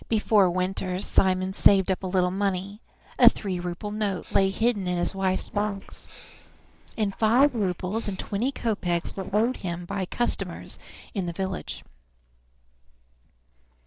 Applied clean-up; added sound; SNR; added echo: neural separator model SepFormer DNS4.